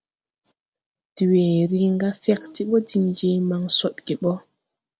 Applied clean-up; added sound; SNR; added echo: none; none; none; none.